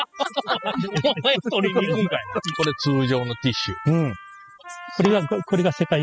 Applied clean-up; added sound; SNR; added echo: classical method spectral subtraction.